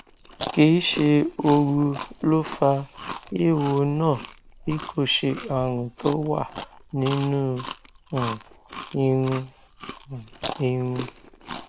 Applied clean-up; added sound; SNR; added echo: none; Chewing, mastication; 14 dB; none.